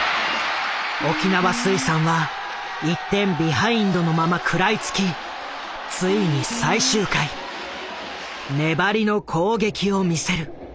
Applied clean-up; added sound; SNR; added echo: none; Guitar; 9 dB; none.